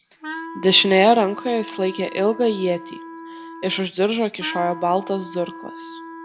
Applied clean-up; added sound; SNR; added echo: none; Wind instrument, woodwind instrument; 14 dB; reverberation time 0.3 s.